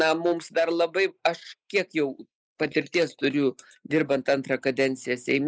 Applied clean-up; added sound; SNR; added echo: neural mask model Resemble Enhance denoiser.